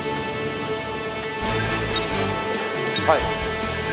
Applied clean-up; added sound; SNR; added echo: none; Musical instrument; 2 dB; none.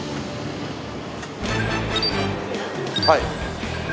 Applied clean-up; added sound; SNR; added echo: none; none; none; none.